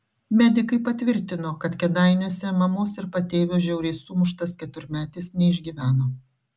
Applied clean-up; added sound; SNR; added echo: none; none; none; none.